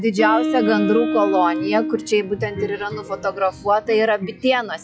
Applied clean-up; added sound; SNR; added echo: classical method log-MMSE.